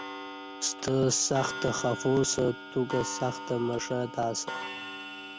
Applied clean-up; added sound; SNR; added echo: none; Clock; 9 dB; none.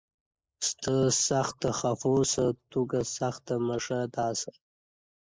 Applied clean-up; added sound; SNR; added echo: neural mask model Resemble Enhance denoiser.